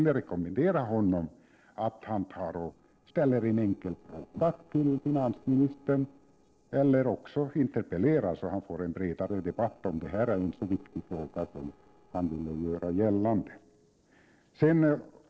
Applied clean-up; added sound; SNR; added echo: neural separator model SepFormer DNS4.